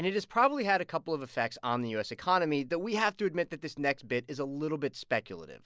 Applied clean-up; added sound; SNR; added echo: none; none; none; none.